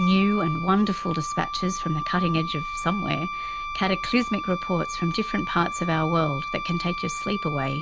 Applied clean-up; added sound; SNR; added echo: none; Wind instrument, woodwind instrument; 6 dB; none.